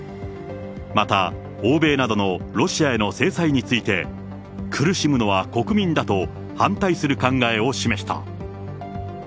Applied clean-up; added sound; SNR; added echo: none; none; none; none.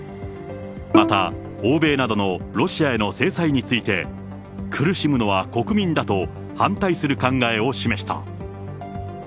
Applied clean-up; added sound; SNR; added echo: none; Bowed string instrument; 3 dB; none.